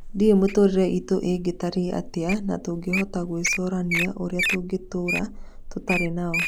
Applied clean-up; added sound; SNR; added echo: none; Wild animals; 6 dB; none.